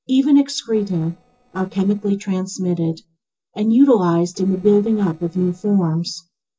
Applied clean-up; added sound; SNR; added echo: neural separator model SepFormer DNS4.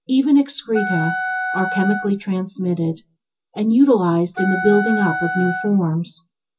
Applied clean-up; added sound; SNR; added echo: none; Wind instrument, woodwind instrument; 5 dB; reverberation time 0.2 s.